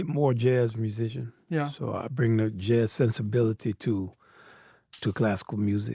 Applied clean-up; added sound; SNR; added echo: neural mask model DeepFilterNet 3.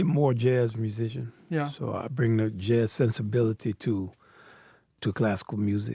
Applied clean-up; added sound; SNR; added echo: none; none; none; none.